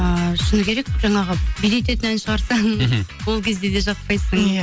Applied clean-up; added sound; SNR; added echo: none; none; none; none.